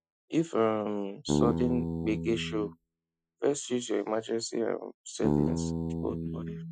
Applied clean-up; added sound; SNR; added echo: classical method Wiener filter.